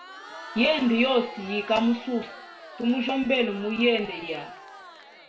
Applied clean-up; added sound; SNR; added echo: none; Crowd; 16 dB; reverberation time 0.4 s.